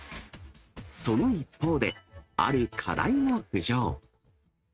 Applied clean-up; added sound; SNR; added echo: neural mask model RNNoise.